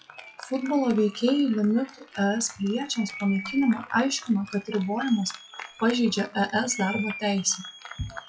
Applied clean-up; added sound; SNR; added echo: classical method log-MMSE.